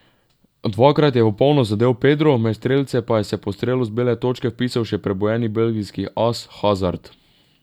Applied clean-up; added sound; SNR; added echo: none; none; none; none.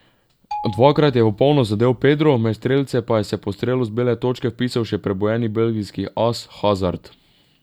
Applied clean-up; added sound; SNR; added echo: none; Marimba, xylophone; 16 dB; none.